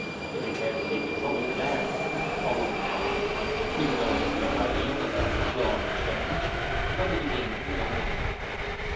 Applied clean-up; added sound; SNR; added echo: none; Subway, metro, underground; -5 dB; reverberation time 0.6 s.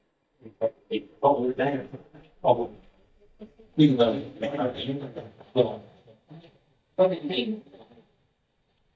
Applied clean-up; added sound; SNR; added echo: neural mask model DeepFilterNet 3.